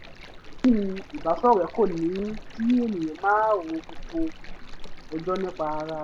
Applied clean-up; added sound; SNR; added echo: none; Stream; 10 dB; none.